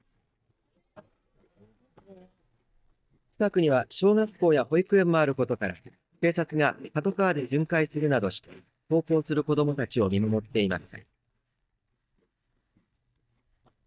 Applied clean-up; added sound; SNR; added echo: neural mask model DeepFilterNet 3.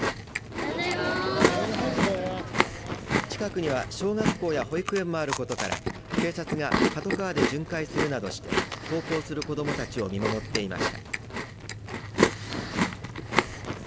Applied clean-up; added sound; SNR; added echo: none; Chewing, mastication; -1 dB; none.